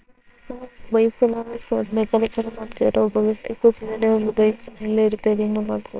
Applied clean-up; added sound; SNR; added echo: neural separator model SepFormer WHAMR!.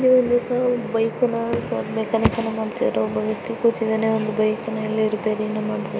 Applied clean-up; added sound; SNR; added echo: none; none; none; none.